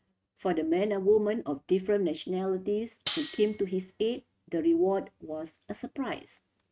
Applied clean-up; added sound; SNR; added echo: neural mask model RNNoise.